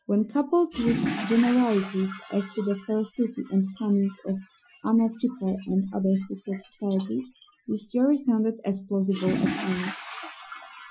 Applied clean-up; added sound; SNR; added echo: classical method Wiener filter.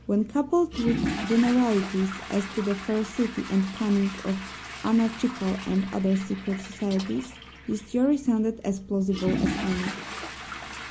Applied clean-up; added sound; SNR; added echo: none; Toilet flush / Water; 9 dB; none.